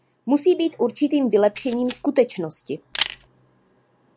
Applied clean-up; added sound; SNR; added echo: none; Camera; 11 dB; none.